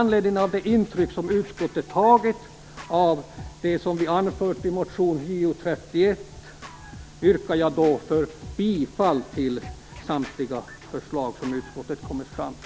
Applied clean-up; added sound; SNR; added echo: none; Scratching (performance technique); 19 dB; none.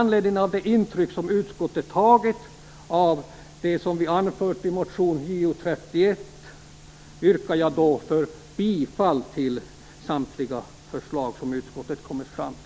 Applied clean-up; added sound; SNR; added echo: none; none; none; none.